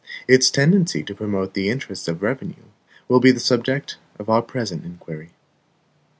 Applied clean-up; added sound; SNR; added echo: none; none; none; none.